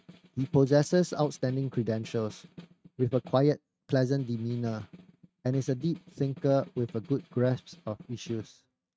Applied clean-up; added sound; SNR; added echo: neural mask model RNNoise.